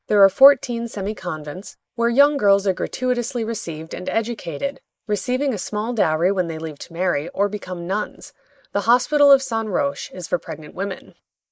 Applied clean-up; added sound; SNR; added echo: neural mask model Resemble Enhance denoiser.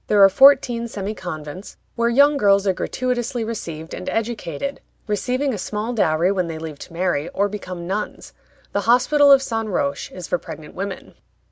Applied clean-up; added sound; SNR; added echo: none; none; none; none.